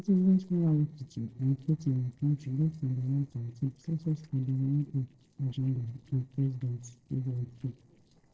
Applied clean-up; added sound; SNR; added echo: neural separator model SepFormer DNS4.